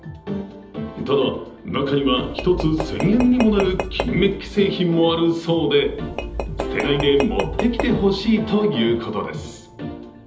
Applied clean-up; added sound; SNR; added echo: none; Tap / Glass; 8 dB; reverberation time 1.2 s.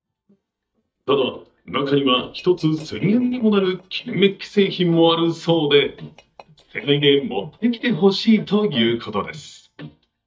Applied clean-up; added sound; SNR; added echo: neural mask model DeepFilterNet 3.